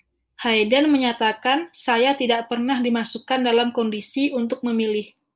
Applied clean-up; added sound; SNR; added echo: none; none; none; none.